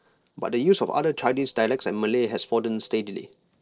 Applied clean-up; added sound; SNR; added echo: neural separator model SepFormer DNS4.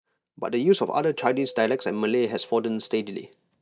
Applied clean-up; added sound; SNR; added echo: neural mask model DeepFilterNet 3.